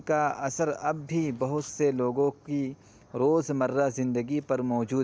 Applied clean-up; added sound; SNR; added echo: none; none; none; none.